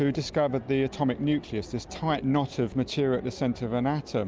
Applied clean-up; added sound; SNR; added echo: none; none; none; none.